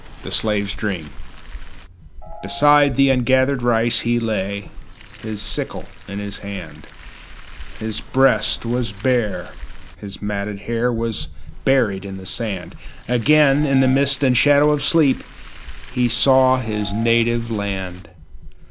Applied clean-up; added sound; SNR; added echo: none; Piano + Car; 12 dB; none.